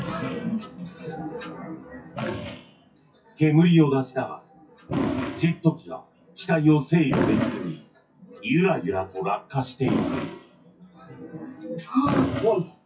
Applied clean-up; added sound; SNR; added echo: classical method WPE with log-MMSE.